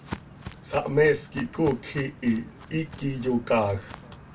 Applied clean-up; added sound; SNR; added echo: none; Walk, footsteps; 15 dB; reverberation time 0.1 s.